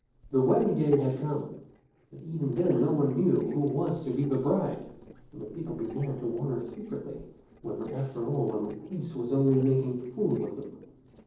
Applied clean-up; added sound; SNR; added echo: neural separator model SepFormer DNS4.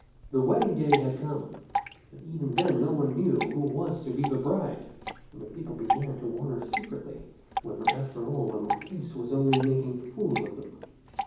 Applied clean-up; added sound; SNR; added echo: none; Drip / Water; 6 dB; reverberation time 1.2 s.